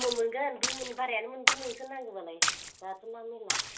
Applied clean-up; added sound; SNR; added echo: none; Splash, splatter; -2 dB; reverberation time 0.2 s.